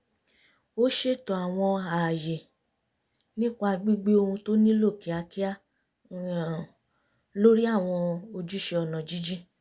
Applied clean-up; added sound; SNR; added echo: none; none; none; none.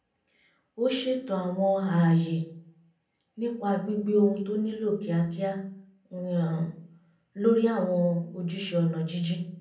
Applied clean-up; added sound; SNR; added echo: none; none; none; reverberation time 0.6 s.